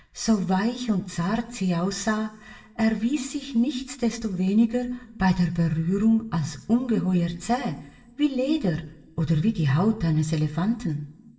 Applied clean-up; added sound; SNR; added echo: none; none; none; reverberation time 0.8 s.